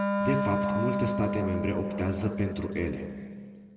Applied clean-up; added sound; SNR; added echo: none; Wind instrument, woodwind instrument; 0 dB; reverberation time 2.0 s.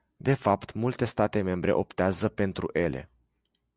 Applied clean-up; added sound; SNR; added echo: none; none; none; none.